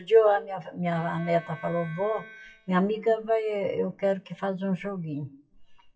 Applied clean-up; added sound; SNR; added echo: classical method WPE with log-MMSE.